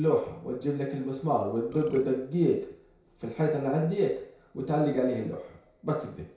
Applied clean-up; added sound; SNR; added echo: none; Burping, eructation; 18 dB; reverberation time 0.6 s.